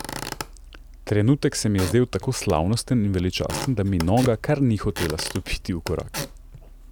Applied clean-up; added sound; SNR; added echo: none; Squeak / Wood; 12 dB; none.